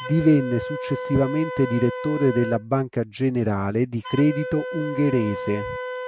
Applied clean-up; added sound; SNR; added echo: none; Wind instrument, woodwind instrument; 9 dB; none.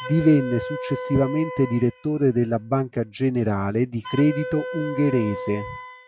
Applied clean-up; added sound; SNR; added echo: classical method log-MMSE.